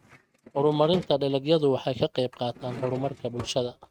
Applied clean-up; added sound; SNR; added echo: neural mask model RNNoise.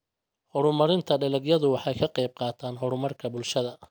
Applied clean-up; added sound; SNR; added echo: none; none; none; none.